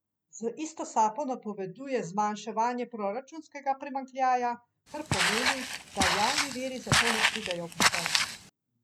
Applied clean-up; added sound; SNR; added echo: none; Walk, footsteps; -4 dB; none.